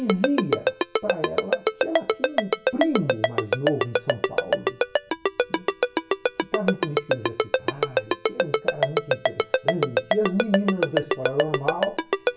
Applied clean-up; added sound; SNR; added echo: none; Ringtone; -4 dB; reverberation time 0.3 s.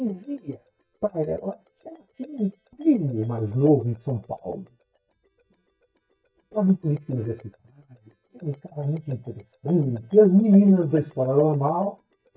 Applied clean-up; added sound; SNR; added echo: neural mask model DeepFilterNet 3.